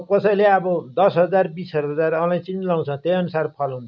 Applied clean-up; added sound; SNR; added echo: none; none; none; none.